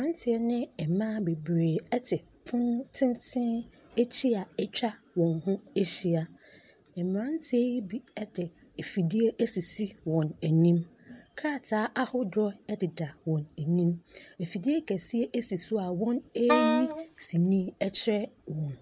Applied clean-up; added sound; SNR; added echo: none; Wind instrument, woodwind instrument; 1 dB; none.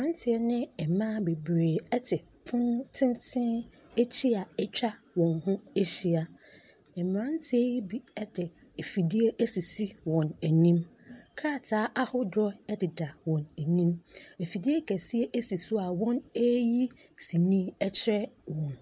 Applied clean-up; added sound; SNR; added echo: none; none; none; none.